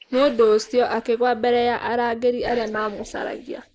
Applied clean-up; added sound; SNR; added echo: neural mask model Resemble Enhance denoiser.